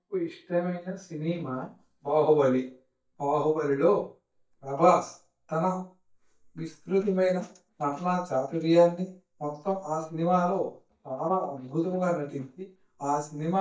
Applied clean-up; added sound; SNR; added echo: neural mask model DeepFilterNet 3.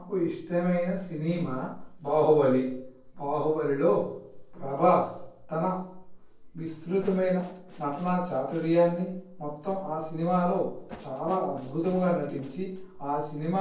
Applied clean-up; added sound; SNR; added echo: neural separator model SepFormer DNS4.